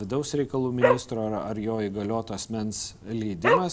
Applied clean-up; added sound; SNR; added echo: none; Dog; 1 dB; none.